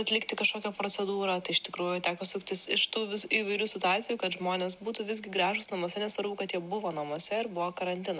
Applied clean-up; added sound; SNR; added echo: none; none; none; none.